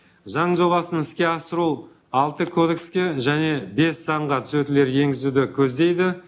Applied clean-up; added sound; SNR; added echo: none; none; none; none.